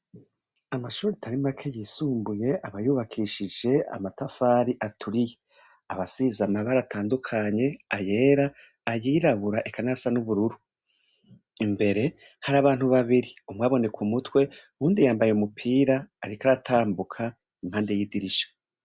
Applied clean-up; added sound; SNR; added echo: none; none; none; none.